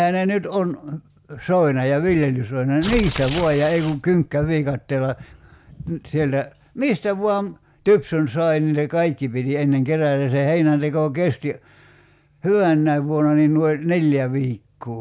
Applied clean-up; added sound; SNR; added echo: none; Tearing; 10 dB; none.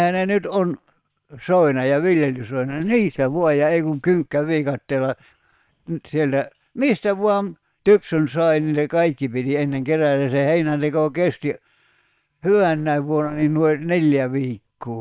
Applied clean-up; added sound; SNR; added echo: neural separator model SepFormer WHAM!.